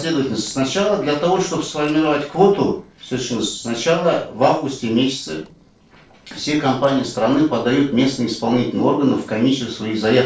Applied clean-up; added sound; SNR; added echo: neural separator model SepFormer DNS4.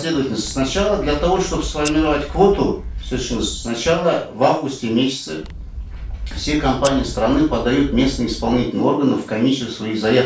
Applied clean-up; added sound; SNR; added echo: none; Scissors; 10 dB; reverberation time 0.3 s.